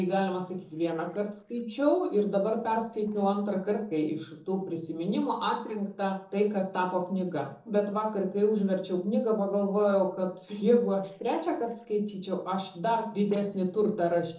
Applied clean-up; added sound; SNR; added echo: neural separator model SepFormer DNS4.